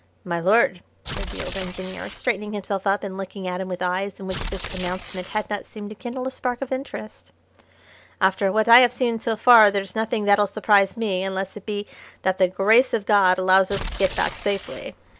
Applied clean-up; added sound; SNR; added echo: none; Tearing; 9 dB; none.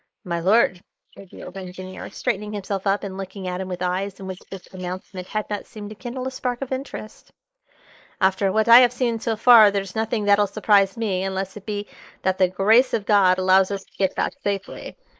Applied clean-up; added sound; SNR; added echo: neural mask model Resemble Enhance denoiser.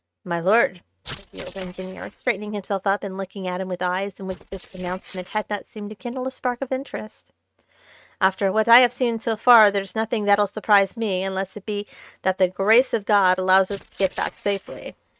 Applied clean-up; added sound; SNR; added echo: neural mask model RNNoise.